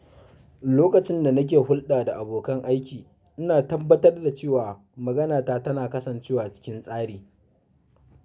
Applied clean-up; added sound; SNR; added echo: none; none; none; none.